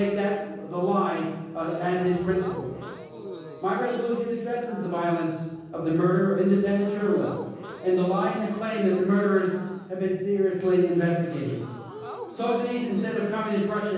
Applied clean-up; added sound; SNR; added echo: none; Crowd / Gasp; 17 dB; reverberation time 1.3 s.